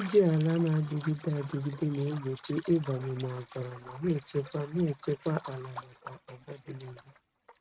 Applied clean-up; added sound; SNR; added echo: neural mask model RNNoise.